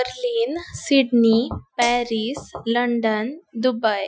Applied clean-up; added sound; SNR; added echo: classical method Wiener filter.